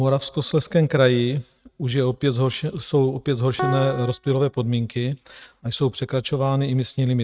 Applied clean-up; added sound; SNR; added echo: neural mask model RNNoise.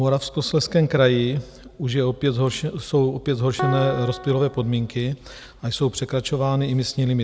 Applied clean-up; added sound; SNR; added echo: none; Piano; 12 dB; none.